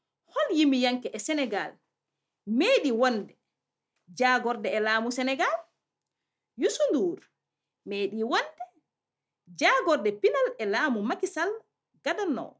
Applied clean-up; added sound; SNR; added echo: none; none; none; none.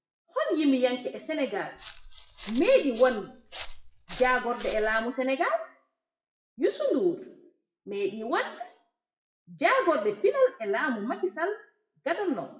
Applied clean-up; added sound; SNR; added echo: classical method WPE with log-MMSE.